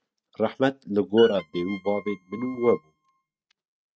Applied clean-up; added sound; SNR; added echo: neural mask model RNNoise.